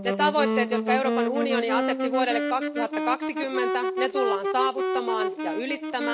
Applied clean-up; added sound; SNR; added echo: none; Wind instrument, woodwind instrument; -1 dB; none.